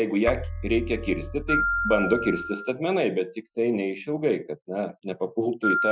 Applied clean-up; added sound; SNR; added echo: classical method Wiener filter.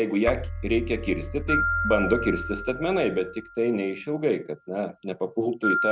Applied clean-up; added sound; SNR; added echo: none; Keyboard (musical) + Glockenspiel; 5 dB; none.